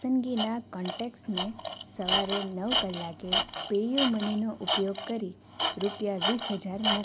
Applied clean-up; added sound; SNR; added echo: none; Tools; 2 dB; none.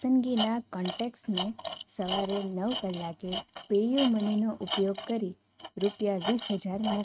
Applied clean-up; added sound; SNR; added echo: neural mask model RNNoise.